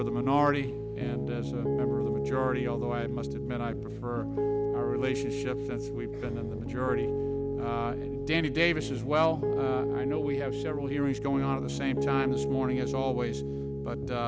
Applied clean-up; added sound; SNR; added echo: none; Piano; -1 dB; none.